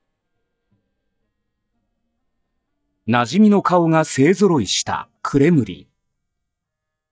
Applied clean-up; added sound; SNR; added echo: neural mask model DeepFilterNet 3.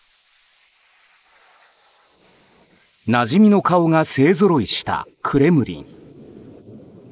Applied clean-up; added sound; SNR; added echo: neural mask model Resemble Enhance denoiser.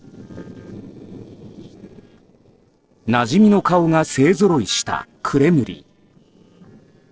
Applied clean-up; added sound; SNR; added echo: neural separator model SepFormer DNS4.